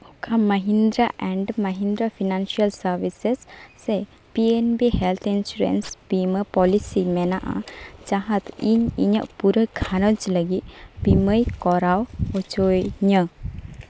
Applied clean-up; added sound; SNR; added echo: none; none; none; none.